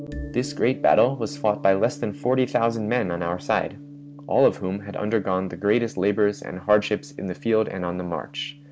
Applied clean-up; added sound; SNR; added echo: none; Gong + Marimba, xylophone; 16 dB; none.